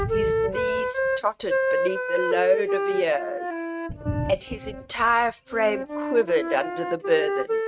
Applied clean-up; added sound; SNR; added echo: neural mask model RNNoise.